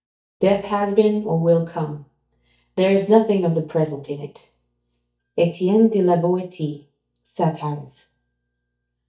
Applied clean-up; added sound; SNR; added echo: neural mask model DeepFilterNet 3.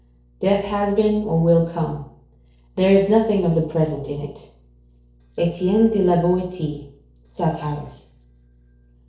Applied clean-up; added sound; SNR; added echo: neural separator model SepFormer DNS4.